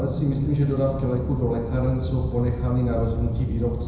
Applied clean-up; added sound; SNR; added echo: none; Aircraft; 4 dB; reverberation time 0.9 s.